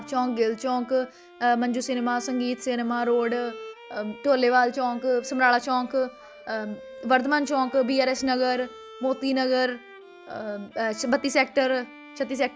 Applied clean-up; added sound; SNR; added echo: none; Bowed string instrument; 19 dB; none.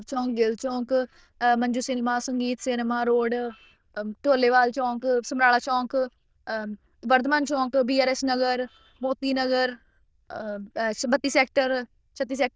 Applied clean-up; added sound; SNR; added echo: neural diffusion model UNIVERSE++.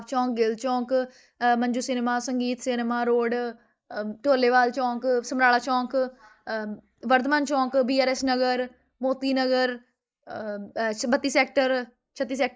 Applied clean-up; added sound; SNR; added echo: neural mask model Resemble Enhance denoiser.